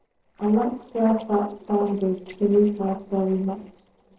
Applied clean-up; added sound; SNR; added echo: neural separator model SepFormer DNS4.